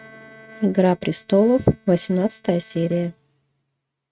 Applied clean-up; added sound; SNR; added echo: neural mask model RNNoise.